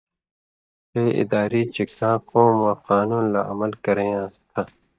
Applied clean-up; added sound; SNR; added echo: neural mask model DeepFilterNet 3.